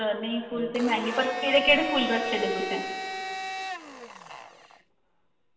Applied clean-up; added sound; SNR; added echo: none; Domestic sounds, home sounds; 7 dB; reverberation time 2.4 s.